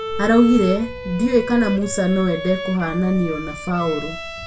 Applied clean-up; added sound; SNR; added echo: none; Bowed string instrument; 10 dB; reverberation time 0.2 s.